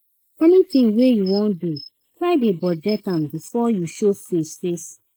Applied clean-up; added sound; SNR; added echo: neural mask model Resemble Enhance denoiser.